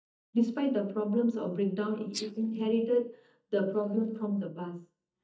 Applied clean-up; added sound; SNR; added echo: neural mask model DeepFilterNet 3.